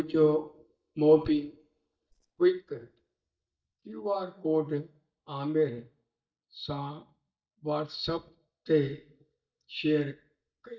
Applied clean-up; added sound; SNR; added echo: neural mask model DeepFilterNet 3.